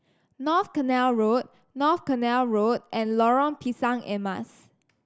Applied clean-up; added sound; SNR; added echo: none; none; none; none.